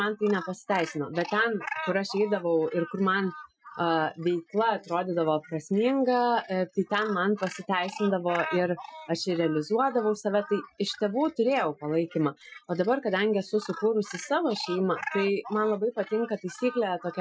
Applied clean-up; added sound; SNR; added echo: classical method Wiener filter.